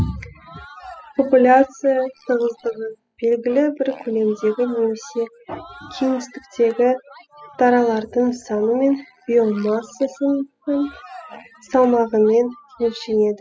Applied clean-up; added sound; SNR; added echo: classical method spectral subtraction.